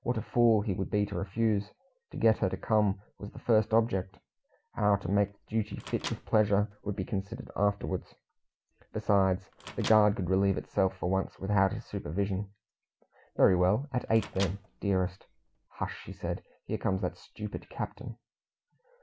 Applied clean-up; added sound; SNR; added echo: none; Microwave oven; 18 dB; none.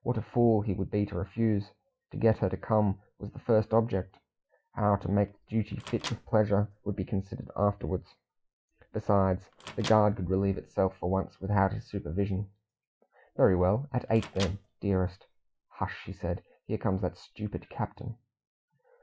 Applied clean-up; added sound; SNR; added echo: classical method log-MMSE.